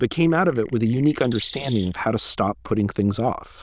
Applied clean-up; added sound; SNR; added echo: neural diffusion model UNIVERSE++.